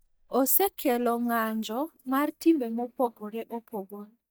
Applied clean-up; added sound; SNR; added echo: neural mask model DeepFilterNet 3.